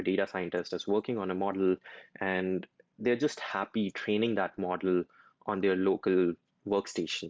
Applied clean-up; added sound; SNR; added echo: none; none; none; none.